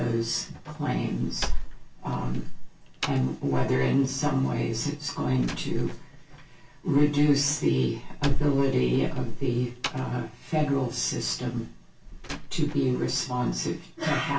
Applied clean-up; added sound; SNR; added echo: none; Slam; 4 dB; reverberation time 0.2 s.